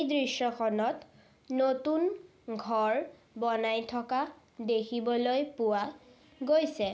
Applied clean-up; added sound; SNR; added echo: none; none; none; none.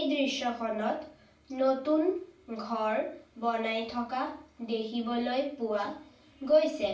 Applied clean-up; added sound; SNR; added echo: none; none; none; reverberation time 0.3 s.